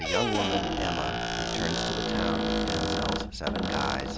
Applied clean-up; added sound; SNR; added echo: none; Squeak; -5 dB; none.